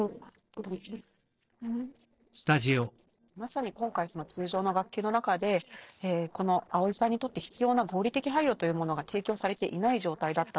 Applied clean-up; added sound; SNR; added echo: neural separator model SepFormer DNS4.